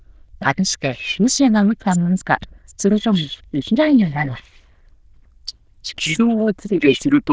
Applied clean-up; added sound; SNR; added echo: neural diffusion model UNIVERSE++.